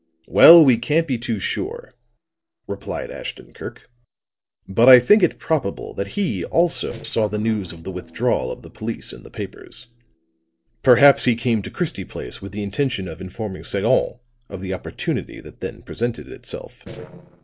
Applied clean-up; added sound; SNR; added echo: neural separator model SepFormer DNS4.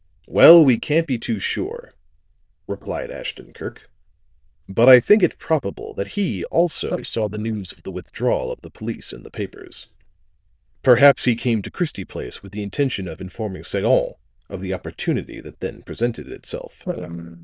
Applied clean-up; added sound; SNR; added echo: neural diffusion model UNIVERSE++.